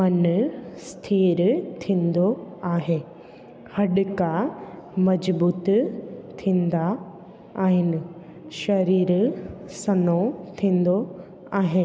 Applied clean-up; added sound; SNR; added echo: none; none; none; none.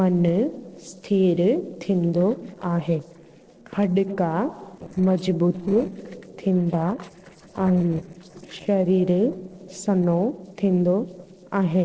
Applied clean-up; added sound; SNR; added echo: neural separator model SepFormer DNS4.